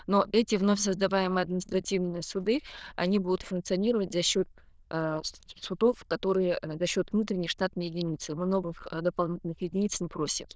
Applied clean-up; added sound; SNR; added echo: neural diffusion model UNIVERSE++.